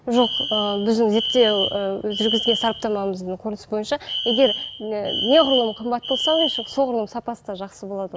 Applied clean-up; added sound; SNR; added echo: none; Alarm; 6 dB; none.